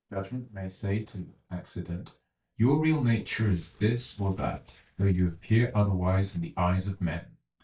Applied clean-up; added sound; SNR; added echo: neural mask model DeepFilterNet 3.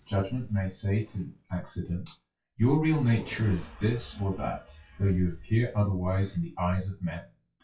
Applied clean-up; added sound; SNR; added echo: classical method WPE with log-MMSE.